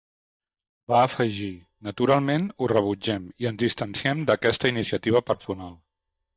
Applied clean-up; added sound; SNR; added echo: neural mask model DeepFilterNet 3.